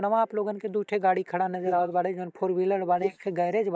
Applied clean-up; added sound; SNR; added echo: neural mask model Resemble Enhance denoiser.